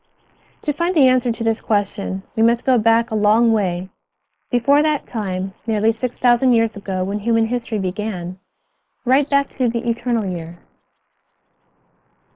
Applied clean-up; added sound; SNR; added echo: neural mask model Resemble Enhance denoiser.